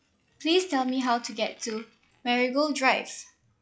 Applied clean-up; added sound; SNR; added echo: classical method log-MMSE.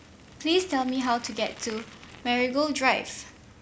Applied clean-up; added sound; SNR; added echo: none; Bicycle; 20 dB; none.